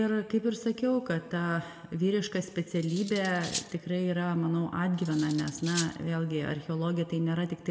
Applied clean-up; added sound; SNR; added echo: none; Cutlery, silverware; 11 dB; reverberation time 1.3 s.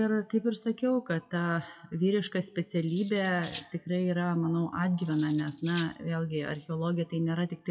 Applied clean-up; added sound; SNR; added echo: classical method WPE with log-MMSE.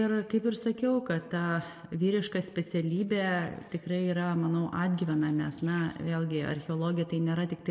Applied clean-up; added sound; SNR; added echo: neural separator model SepFormer DNS4.